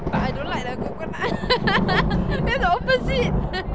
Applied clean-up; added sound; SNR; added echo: none; Thunder; -1 dB; none.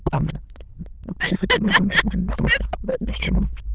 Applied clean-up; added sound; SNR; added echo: neural diffusion model UNIVERSE++.